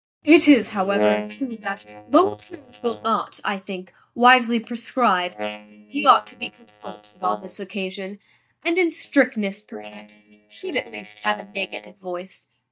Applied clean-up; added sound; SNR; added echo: neural mask model DeepFilterNet 3.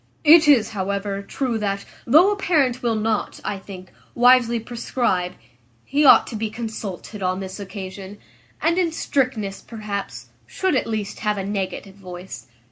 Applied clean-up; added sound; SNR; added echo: none; none; none; none.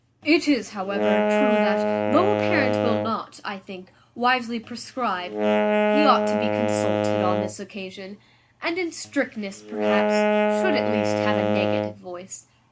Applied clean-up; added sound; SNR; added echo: none; Wind instrument, woodwind instrument; -3 dB; none.